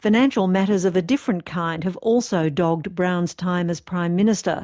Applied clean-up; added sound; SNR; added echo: none; none; none; none.